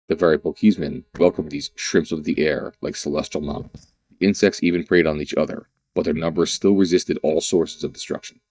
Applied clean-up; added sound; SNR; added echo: neural mask model DeepFilterNet 3.